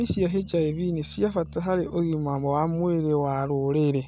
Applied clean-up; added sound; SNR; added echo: neural mask model RNNoise.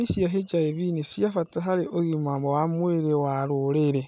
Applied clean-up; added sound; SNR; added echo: none; none; none; none.